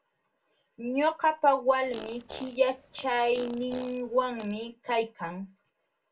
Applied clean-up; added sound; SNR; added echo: none; Fart; 16 dB; reverberation time 0.2 s.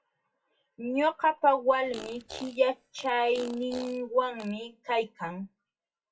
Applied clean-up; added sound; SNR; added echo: classical method WPE with log-MMSE.